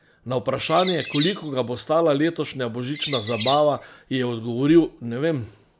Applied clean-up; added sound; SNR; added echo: none; Bird; 5 dB; none.